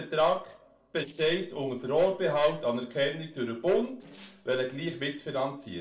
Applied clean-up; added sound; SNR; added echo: neural separator model SepFormer DNS4.